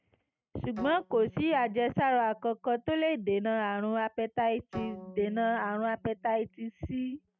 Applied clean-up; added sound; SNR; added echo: neural mask model RNNoise.